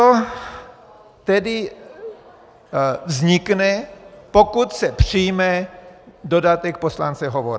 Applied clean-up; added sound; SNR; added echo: none; none; none; none.